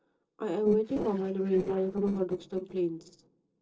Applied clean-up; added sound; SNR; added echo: neural separator model SepFormer DNS4.